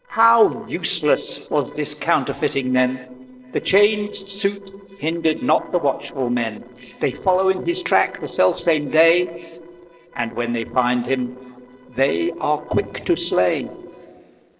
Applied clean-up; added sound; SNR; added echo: neural separator model SepFormer DNS4.